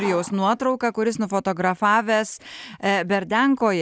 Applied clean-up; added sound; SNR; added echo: none; none; none; none.